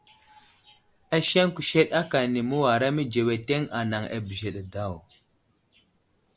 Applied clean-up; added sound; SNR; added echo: none; none; none; none.